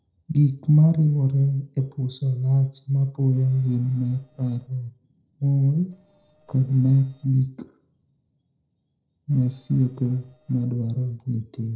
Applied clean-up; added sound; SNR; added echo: neural separator model SepFormer DNS4.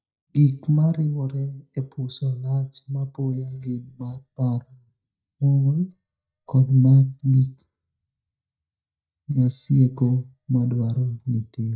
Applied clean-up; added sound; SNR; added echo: neural mask model DeepFilterNet 3.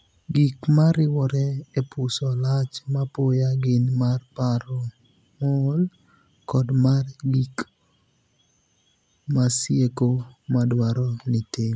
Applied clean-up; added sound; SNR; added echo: none; none; none; none.